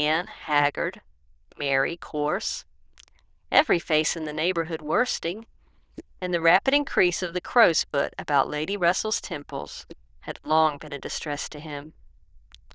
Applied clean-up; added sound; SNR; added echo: neural diffusion model UNIVERSE++.